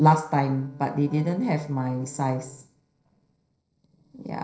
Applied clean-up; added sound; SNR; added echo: neural separator model SepFormer DNS4.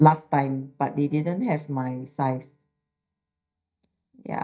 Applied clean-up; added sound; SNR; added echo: neural mask model DeepFilterNet 3.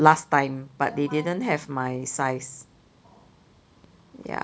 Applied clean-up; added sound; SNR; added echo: none; none; none; none.